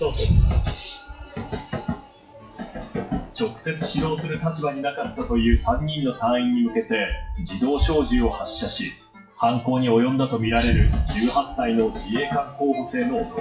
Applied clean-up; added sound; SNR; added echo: classical method WPE with log-MMSE.